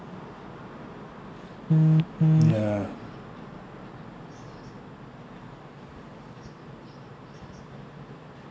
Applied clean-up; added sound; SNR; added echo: none; none; none; none.